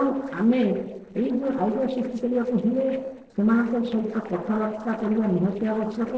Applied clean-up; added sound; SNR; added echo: neural separator model SepFormer DNS4.